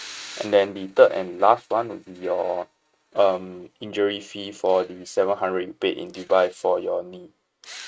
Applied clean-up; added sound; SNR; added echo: neural mask model RNNoise.